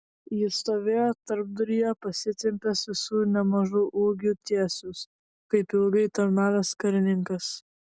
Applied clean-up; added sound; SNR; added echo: none; none; none; none.